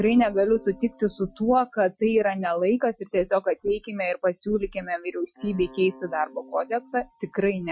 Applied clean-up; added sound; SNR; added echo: classical method Wiener filter.